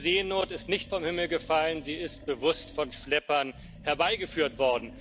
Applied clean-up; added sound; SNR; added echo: none; Animal; 18 dB; none.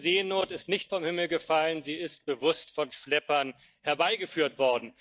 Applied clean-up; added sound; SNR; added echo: neural mask model DeepFilterNet 3.